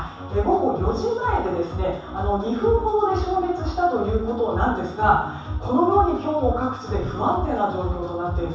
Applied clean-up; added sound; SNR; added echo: none; Cupboard open or close; 15 dB; reverberation time 0.7 s.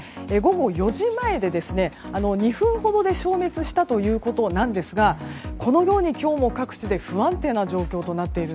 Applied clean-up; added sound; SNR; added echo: none; none; none; none.